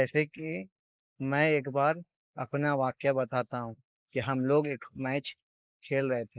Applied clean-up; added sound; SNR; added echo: neural mask model Resemble Enhance denoiser.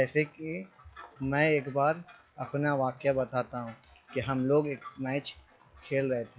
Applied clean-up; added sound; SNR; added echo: classical method log-MMSE.